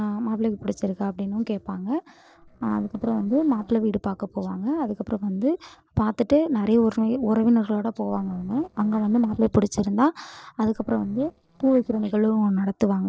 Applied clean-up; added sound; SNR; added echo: neural separator model SepFormer DNS4.